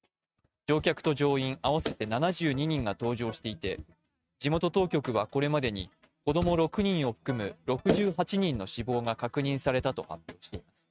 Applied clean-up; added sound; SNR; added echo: neural mask model RNNoise.